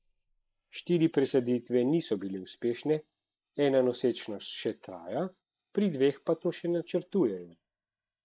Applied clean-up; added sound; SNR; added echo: neural mask model Resemble Enhance denoiser.